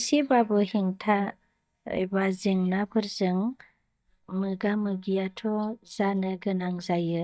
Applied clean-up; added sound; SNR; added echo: neural mask model DeepFilterNet 3.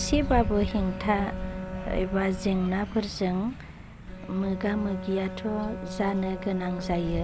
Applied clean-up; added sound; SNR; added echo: none; Bowed string instrument; 11 dB; none.